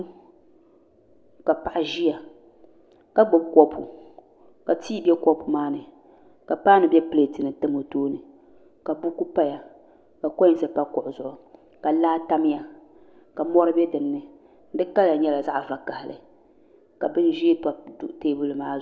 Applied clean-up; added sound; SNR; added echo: none; none; none; none.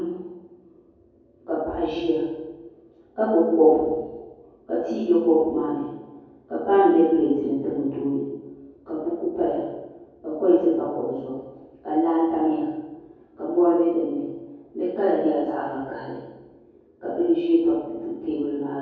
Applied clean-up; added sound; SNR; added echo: none; none; none; reverberation time 1.3 s.